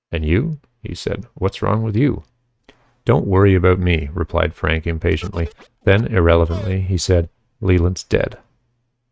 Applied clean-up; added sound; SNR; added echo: neural mask model RNNoise.